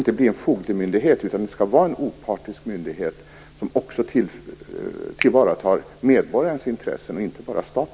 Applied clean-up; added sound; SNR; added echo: none; Finger snapping; 15 dB; none.